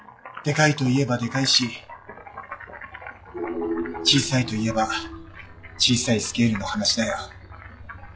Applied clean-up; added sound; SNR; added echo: classical method log-MMSE.